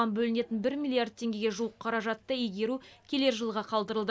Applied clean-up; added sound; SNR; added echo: none; none; none; none.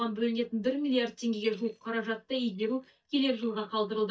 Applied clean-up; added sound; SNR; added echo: neural mask model DeepFilterNet 3.